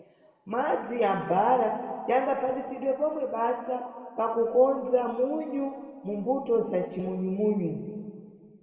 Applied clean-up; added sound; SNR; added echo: none; none; none; reverberation time 2.0 s.